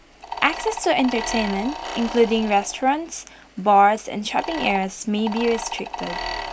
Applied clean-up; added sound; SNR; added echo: none; Mechanisms; 10 dB; none.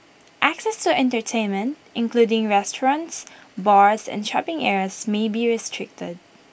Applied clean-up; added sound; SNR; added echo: none; none; none; none.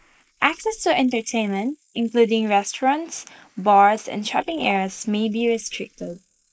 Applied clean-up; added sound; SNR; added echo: neural mask model Resemble Enhance denoiser.